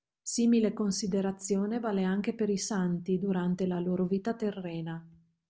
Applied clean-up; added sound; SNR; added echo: none; none; none; none.